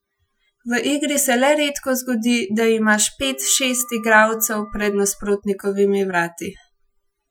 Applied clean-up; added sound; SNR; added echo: classical method Wiener filter.